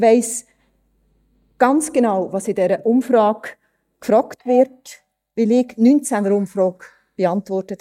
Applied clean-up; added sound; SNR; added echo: neural mask model DeepFilterNet 3.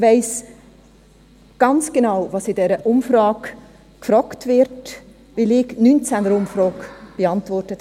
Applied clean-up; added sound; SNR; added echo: none; none; none; none.